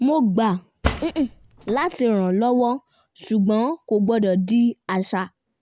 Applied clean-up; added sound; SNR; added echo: none; Cutlery, silverware / Drawer open or close; 8 dB; none.